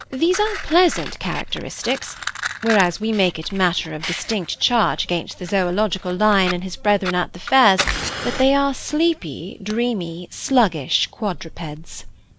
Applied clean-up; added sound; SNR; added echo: none; Fire; 12 dB; none.